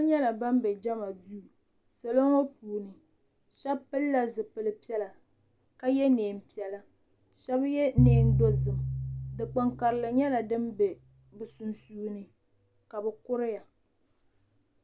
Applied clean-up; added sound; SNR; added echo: none; Piano; -2 dB; none.